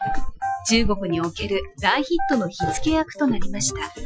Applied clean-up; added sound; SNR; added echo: classical method Wiener filter.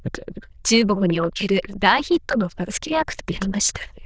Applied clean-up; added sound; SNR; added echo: neural diffusion model UNIVERSE++.